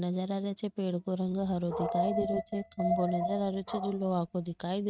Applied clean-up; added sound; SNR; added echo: neural mask model RNNoise.